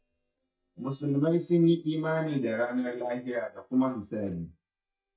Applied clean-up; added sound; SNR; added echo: neural mask model DeepFilterNet 3.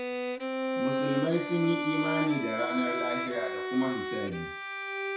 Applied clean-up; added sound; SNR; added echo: none; Bowed string instrument; 1 dB; reverberation time 0.6 s.